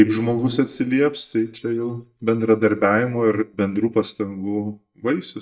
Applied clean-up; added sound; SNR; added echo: neural mask model DeepFilterNet 3.